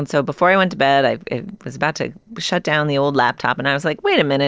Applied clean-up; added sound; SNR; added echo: neural separator model SepFormer DNS4.